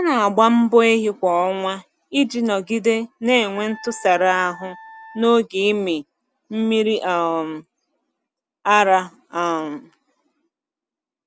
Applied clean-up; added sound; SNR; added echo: none; Wind instrument, woodwind instrument; 20 dB; none.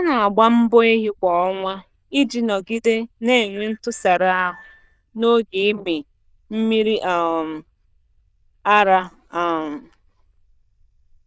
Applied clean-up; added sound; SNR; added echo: neural diffusion model UNIVERSE++.